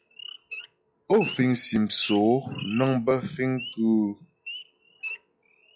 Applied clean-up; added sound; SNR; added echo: classical method log-MMSE.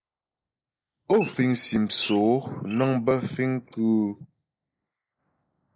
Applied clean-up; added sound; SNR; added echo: neural mask model Resemble Enhance denoiser.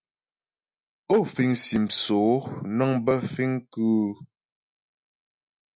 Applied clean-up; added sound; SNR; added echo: none; none; none; none.